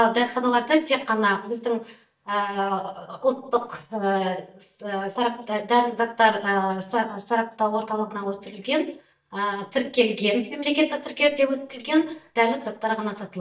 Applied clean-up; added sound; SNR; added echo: neural mask model DeepFilterNet 3.